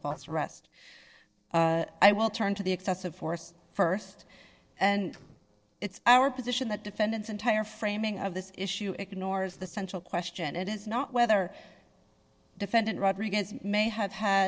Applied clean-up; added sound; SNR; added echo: neural separator model SepFormer DNS4.